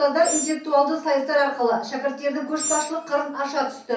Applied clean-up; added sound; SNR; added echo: none; Animal; 9 dB; reverberation time 0.6 s.